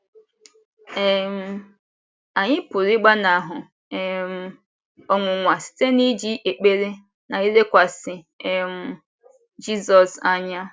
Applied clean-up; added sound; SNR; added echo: none; none; none; none.